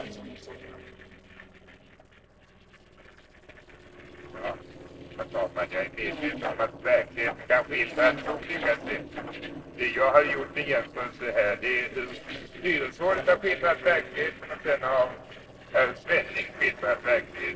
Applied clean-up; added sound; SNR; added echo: neural separator model SepFormer DNS4.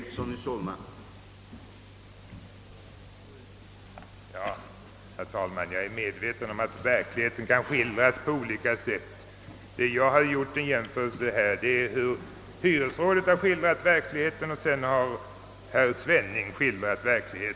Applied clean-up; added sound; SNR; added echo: none; none; none; none.